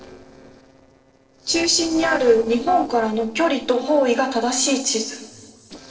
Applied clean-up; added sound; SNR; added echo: neural separator model SepFormer DNS4.